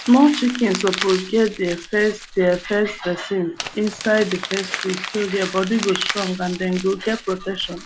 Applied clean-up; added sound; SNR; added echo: none; Crumpling, crinkling; 11 dB; none.